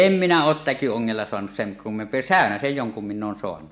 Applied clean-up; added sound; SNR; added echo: none; none; none; none.